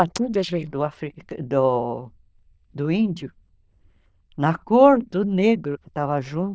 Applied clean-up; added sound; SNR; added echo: neural diffusion model UNIVERSE++.